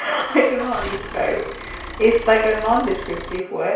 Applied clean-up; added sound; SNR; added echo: none; Idling / Engine starting / Motor vehicle (road); 12 dB; reverberation time 0.6 s.